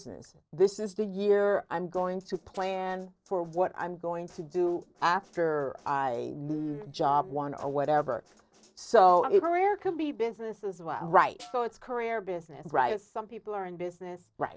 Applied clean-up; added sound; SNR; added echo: neural separator model SepFormer DNS4.